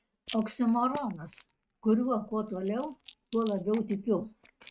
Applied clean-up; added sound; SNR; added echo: neural mask model RNNoise.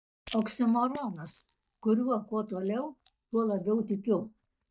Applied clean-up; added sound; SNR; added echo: neural mask model DeepFilterNet 3.